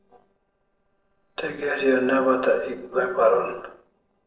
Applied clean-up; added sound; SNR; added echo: neural separator model SepFormer DNS4.